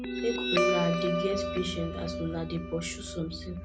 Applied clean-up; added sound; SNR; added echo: none; Guitar; 0 dB; none.